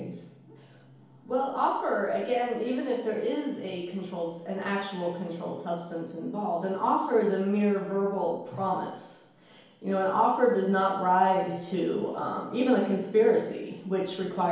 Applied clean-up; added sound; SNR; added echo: none; none; none; reverberation time 2.2 s.